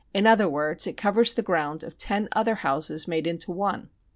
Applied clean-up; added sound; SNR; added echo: none; none; none; none.